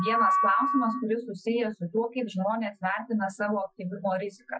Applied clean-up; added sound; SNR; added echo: classical method Wiener filter.